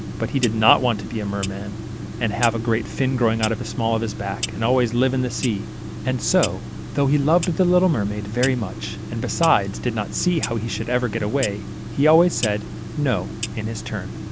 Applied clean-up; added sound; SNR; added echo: none; Clock; 8 dB; none.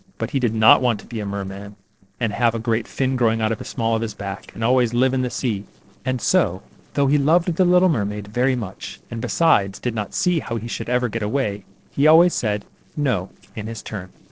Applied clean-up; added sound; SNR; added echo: neural separator model SepFormer DNS4.